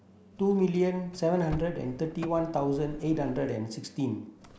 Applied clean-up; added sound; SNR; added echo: none; Car; 16 dB; none.